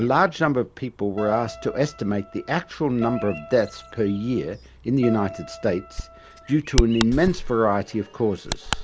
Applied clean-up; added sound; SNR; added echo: none; Bird vocalization, bird call, bird song + Keyboard (musical); 9 dB; none.